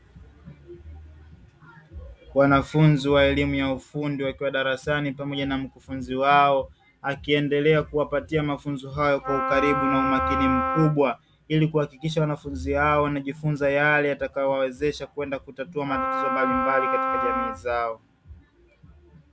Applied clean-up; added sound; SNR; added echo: none; Wind instrument, woodwind instrument; 1 dB; none.